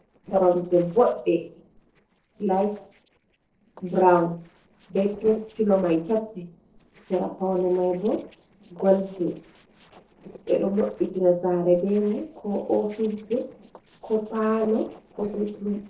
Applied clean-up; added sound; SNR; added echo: neural separator model SepFormer DNS4.